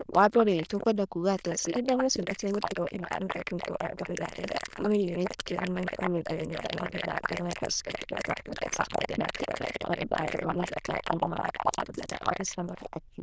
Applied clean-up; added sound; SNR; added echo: neural diffusion model UNIVERSE++.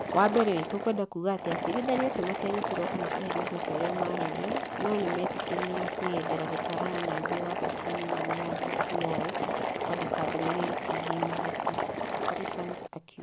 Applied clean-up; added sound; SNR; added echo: none; Boiling; -1 dB; none.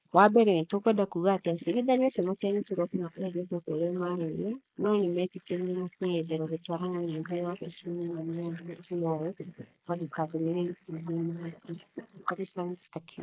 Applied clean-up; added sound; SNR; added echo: neural mask model Resemble Enhance denoiser.